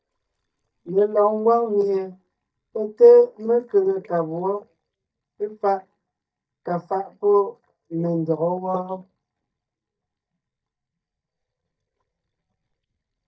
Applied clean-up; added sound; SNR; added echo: neural mask model DeepFilterNet 3.